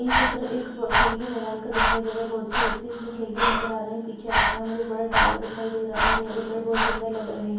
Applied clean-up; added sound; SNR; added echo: none; Breathing; -3 dB; reverberation time 2.2 s.